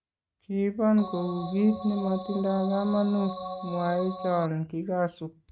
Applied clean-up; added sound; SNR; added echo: neural mask model RNNoise.